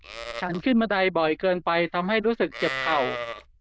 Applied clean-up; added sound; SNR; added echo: neural diffusion model UNIVERSE++.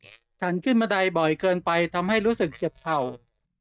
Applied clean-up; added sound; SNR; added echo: neural mask model DeepFilterNet 3.